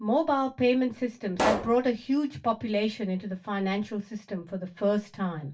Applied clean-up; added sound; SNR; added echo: none; Explosion; 5 dB; reverberation time 0.2 s.